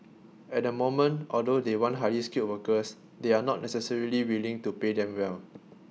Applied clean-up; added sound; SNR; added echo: none; none; none; none.